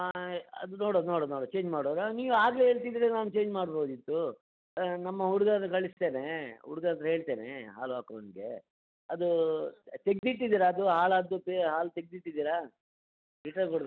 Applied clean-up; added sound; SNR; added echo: none; none; none; none.